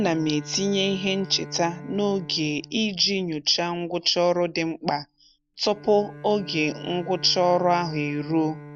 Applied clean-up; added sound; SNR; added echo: none; Bowed string instrument; 17 dB; none.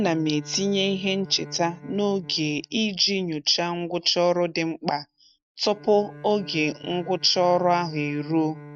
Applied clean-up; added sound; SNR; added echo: neural mask model RNNoise.